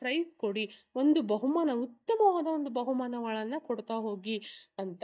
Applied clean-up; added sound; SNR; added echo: neural mask model DeepFilterNet 3.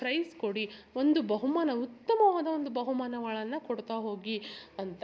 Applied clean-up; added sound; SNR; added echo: none; none; none; none.